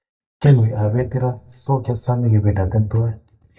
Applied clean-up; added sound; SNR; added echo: neural mask model DeepFilterNet 3.